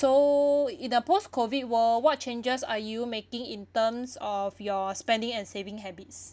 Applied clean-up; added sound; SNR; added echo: none; none; none; none.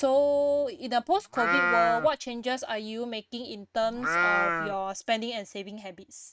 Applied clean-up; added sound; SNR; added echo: neural mask model RNNoise.